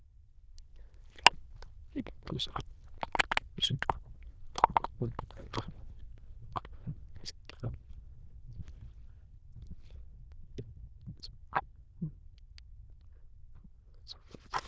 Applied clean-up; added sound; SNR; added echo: neural diffusion model UNIVERSE++.